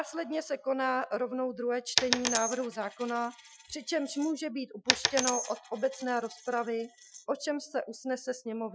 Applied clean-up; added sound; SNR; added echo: classical method Wiener filter.